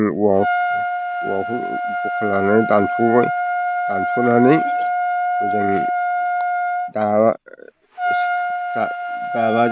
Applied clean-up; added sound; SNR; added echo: none; Trumpet; 1 dB; none.